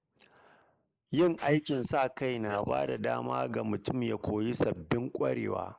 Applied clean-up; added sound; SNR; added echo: neural mask model Resemble Enhance denoiser.